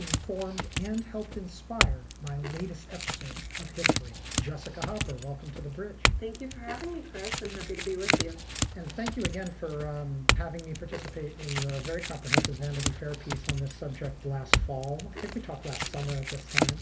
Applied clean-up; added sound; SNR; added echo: none; Chink, clink / Domestic sounds, home sounds; -4 dB; reverberation time 0.3 s.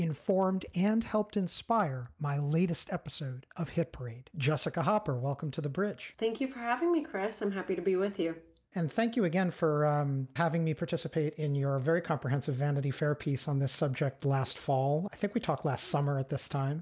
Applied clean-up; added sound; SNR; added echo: none; none; none; none.